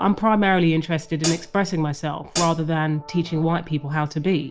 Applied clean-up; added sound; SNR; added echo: none; Hi-hat; 8 dB; none.